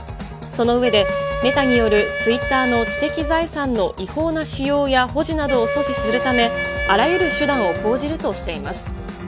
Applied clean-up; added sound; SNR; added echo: none; Wind instrument, woodwind instrument; 5 dB; none.